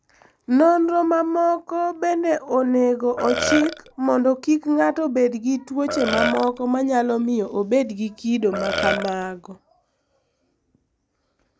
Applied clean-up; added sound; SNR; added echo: none; Burping, eructation; 3 dB; none.